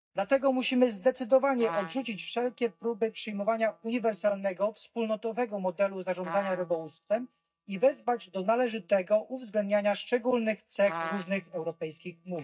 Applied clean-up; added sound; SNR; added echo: neural mask model DeepFilterNet 3.